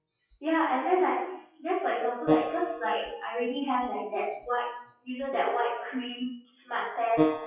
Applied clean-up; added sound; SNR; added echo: classical method WPE with log-MMSE.